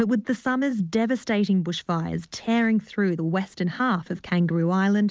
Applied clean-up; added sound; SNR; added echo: none; none; none; none.